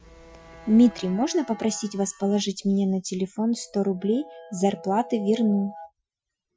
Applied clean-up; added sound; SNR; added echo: classical method Wiener filter.